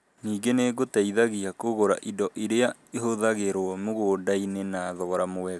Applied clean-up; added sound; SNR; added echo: none; none; none; none.